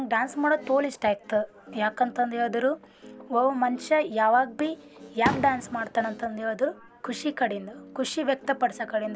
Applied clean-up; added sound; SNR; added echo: none; Fireworks + Guitar; 15 dB; none.